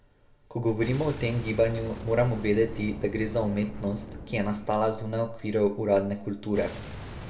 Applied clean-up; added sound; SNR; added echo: none; Boom; 14 dB; reverberation time 1.0 s.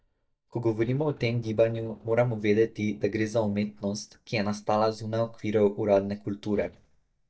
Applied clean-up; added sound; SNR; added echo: neural mask model DeepFilterNet 3.